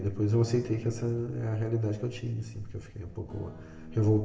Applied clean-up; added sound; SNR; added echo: none; Guitar; 16 dB; reverberation time 0.9 s.